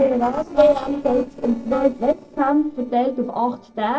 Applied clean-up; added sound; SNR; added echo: neural separator model SepFormer DNS4.